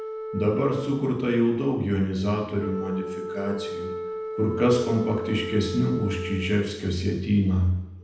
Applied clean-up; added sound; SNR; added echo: none; Wind instrument, woodwind instrument; 10 dB; reverberation time 0.9 s.